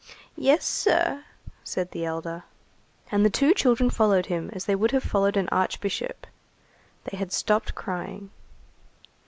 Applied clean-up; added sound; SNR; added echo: none; none; none; none.